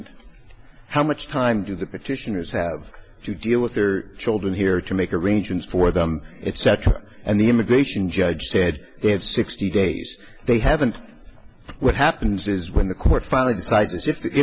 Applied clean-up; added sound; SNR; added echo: none; none; none; none.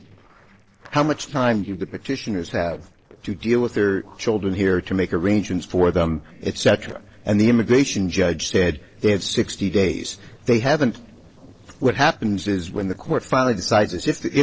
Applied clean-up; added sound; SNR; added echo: neural separator model SepFormer DNS4.